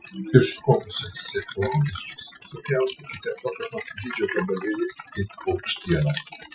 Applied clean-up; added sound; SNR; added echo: classical method Wiener filter.